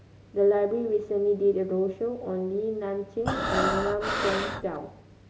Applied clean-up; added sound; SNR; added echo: none; Breathing; 1 dB; none.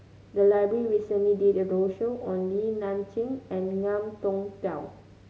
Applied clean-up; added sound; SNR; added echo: none; none; none; none.